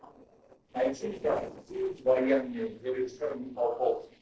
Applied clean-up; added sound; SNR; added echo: neural separator model SepFormer DNS4.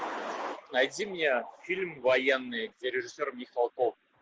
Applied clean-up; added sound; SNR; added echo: none; none; none; none.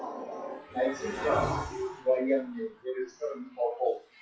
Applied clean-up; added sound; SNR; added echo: classical method WPE with log-MMSE.